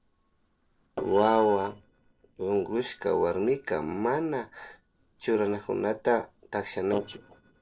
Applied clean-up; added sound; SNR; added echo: neural separator model SepFormer DNS4.